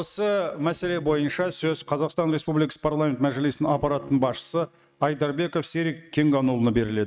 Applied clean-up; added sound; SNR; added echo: neural mask model RNNoise.